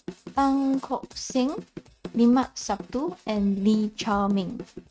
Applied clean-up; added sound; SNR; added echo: neural mask model RNNoise.